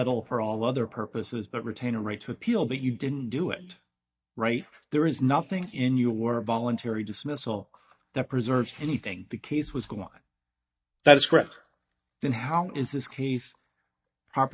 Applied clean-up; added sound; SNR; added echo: neural mask model DeepFilterNet 3.